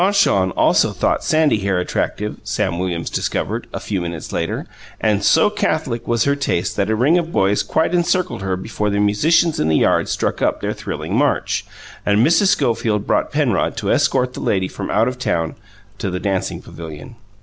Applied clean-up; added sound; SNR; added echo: none; none; none; none.